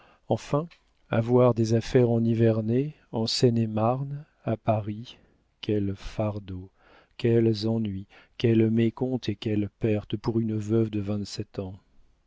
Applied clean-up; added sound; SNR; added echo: none; none; none; none.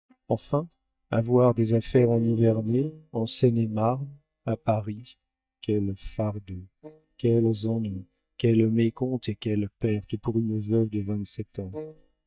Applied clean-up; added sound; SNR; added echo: neural mask model DeepFilterNet 3.